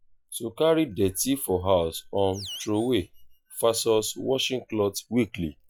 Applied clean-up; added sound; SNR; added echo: classical method log-MMSE.